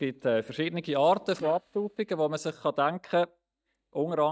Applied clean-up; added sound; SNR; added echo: neural mask model DeepFilterNet 3.